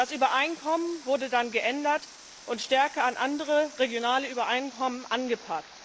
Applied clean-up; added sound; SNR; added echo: neural mask model Resemble Enhance denoiser.